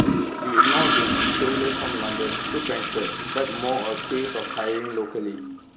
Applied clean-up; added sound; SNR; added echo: none; Toilet flush / Gurgling; -4 dB; none.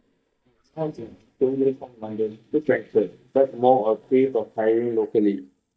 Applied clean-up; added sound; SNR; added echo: neural mask model DeepFilterNet 3.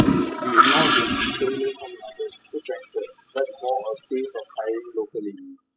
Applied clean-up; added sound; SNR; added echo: classical method spectral subtraction.